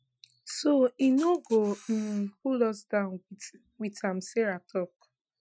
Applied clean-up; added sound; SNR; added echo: classical method Wiener filter.